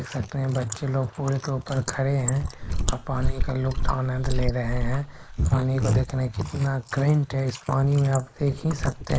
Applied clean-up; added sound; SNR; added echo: neural mask model Resemble Enhance denoiser.